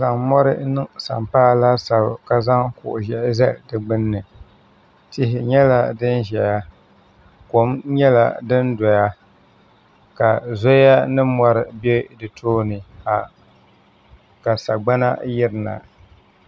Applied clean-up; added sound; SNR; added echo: none; none; none; none.